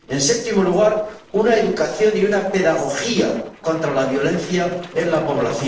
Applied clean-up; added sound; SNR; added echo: neural separator model SepFormer DNS4.